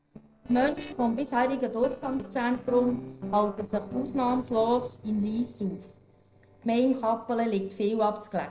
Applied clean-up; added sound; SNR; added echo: neural separator model SepFormer DNS4.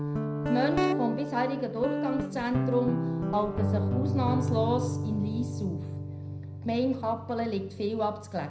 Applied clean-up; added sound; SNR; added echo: none; Guitar; 0 dB; reverberation time 0.5 s.